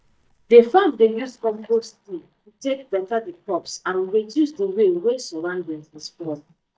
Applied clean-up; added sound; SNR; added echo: neural mask model DeepFilterNet 3.